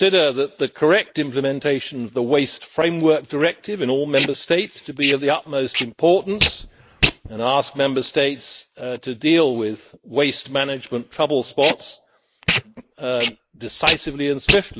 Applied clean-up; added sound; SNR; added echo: neural mask model Resemble Enhance denoiser.